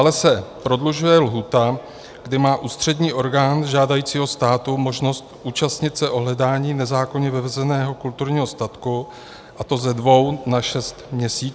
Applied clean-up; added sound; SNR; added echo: none; none; none; none.